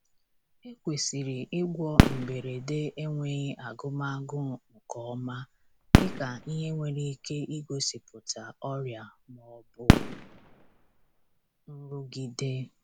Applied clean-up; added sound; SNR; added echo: none; Fireworks; -5 dB; none.